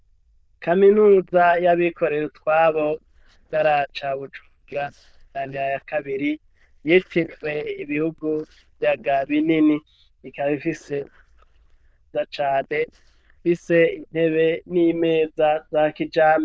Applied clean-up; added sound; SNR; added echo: neural diffusion model UNIVERSE++.